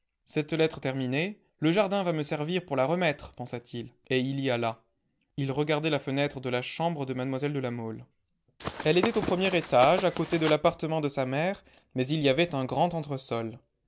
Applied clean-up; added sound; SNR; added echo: none; Run; 7 dB; none.